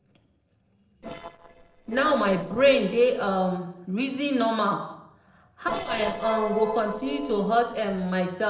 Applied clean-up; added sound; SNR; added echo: neural separator model SepFormer DNS4.